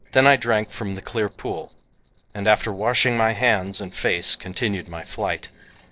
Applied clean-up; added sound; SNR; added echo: neural separator model SepFormer DNS4.